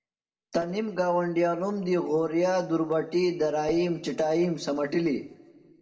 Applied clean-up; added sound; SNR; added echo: none; none; none; reverberation time 1.2 s.